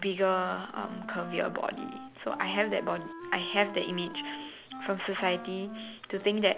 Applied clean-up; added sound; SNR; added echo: none; Wind instrument, woodwind instrument; 12 dB; none.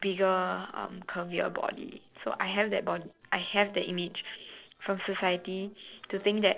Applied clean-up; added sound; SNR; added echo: neural separator model SepFormer DNS4.